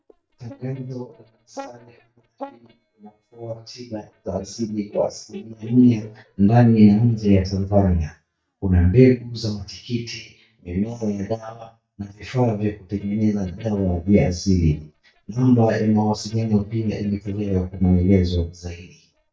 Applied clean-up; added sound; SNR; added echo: neural mask model DeepFilterNet 3.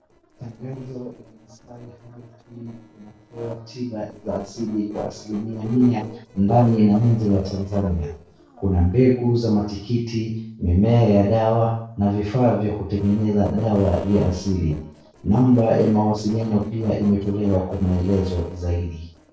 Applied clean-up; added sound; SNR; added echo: neural separator model SepFormer DNS4.